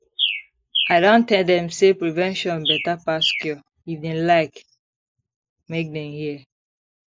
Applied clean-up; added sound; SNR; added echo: neural mask model Resemble Enhance denoiser.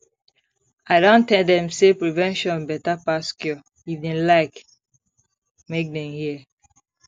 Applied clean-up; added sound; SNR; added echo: none; none; none; none.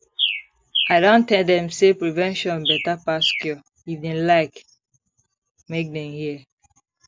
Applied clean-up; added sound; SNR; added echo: none; Bird; 6 dB; none.